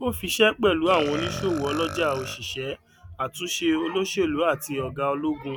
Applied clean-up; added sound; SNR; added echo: none; Burping, eructation; 10 dB; none.